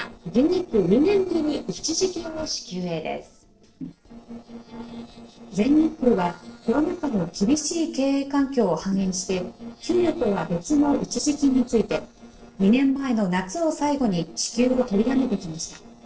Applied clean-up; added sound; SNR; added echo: neural separator model SepFormer DNS4.